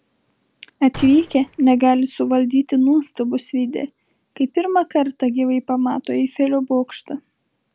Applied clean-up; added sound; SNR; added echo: none; Gunshot, gunfire; 19 dB; none.